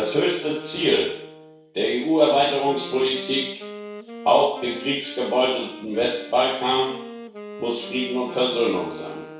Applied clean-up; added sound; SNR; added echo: none; Wind instrument, woodwind instrument; 15 dB; reverberation time 0.6 s.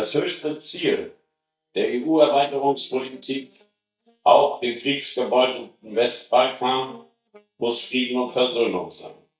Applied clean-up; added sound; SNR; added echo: neural mask model DeepFilterNet 3.